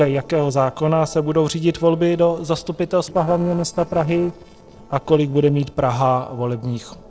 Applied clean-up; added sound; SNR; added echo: neural separator model SepFormer DNS4.